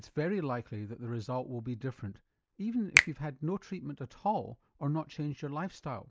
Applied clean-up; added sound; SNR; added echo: none; Finger snapping; -2 dB; none.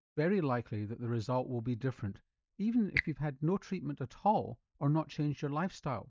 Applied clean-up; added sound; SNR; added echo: neural mask model DeepFilterNet 3.